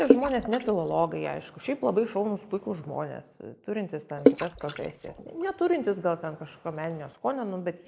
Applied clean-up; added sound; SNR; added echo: neural mask model Resemble Enhance denoiser.